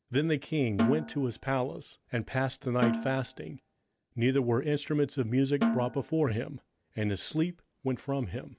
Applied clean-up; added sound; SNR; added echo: none; Snare drum; 5 dB; none.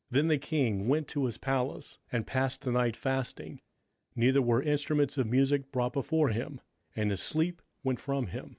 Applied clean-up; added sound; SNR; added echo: none; none; none; none.